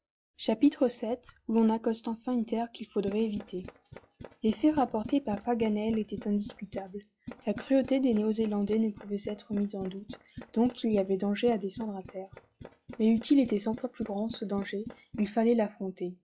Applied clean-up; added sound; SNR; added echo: classical method log-MMSE.